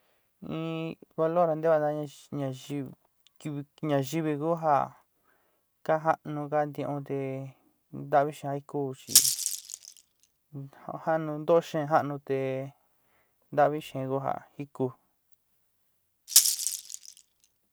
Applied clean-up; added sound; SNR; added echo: none; Rattle (instrument); -3 dB; none.